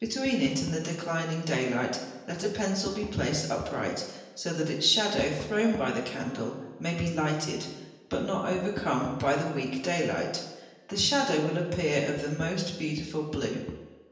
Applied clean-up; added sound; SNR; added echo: none; Tap; 18 dB; reverberation time 1.0 s.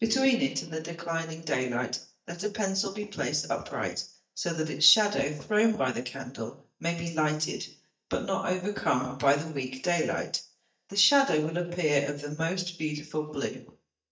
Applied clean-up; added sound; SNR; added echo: neural mask model DeepFilterNet 3.